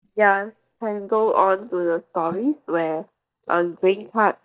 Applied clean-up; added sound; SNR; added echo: neural mask model DeepFilterNet 3.